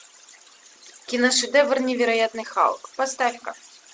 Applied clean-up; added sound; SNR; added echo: none; none; none; none.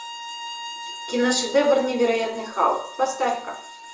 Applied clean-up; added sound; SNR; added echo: none; Bowed string instrument; 13 dB; reverberation time 0.5 s.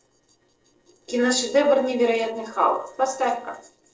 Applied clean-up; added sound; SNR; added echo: neural separator model SepFormer DNS4.